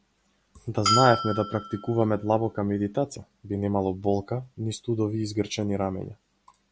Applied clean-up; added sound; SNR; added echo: none; Bell; 3 dB; none.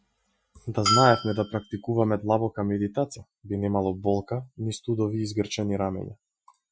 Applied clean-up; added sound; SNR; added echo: classical method Wiener filter.